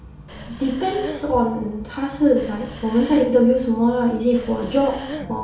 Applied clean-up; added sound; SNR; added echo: none; Breathing; 15 dB; reverberation time 0.6 s.